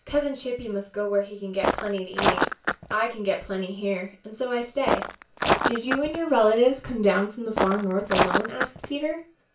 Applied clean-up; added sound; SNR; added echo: none; Walk, footsteps; 0 dB; reverberation time 0.3 s.